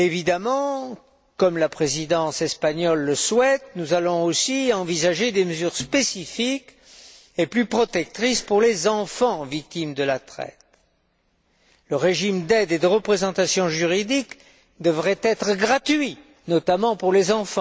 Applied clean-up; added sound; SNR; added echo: none; none; none; none.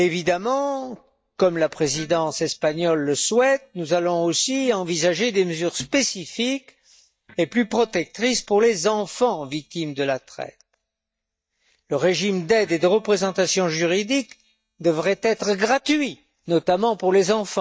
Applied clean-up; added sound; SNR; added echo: neural mask model DeepFilterNet 3.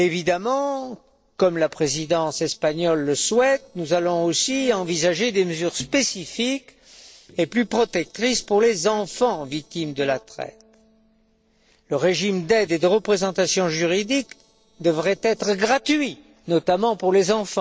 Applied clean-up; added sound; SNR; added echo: neural separator model SepFormer DNS4.